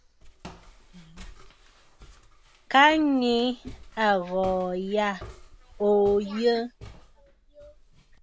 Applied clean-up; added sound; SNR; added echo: none; Walk, footsteps; 20 dB; none.